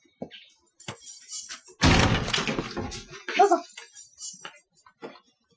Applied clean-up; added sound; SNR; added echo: classical method Wiener filter.